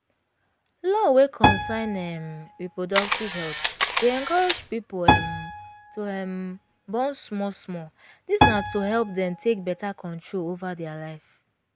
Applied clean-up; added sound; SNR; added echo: none; Camera + Piano; -1 dB; none.